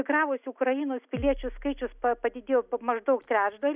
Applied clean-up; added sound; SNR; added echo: none; Bass drum; 15 dB; none.